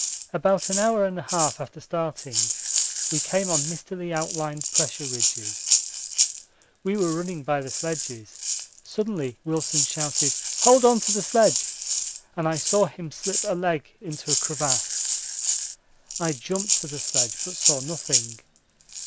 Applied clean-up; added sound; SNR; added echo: none; Rattle (instrument); 0 dB; none.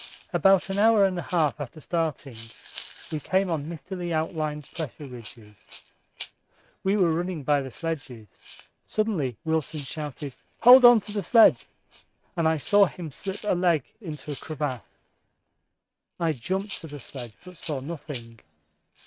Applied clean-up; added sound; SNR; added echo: neural mask model RNNoise.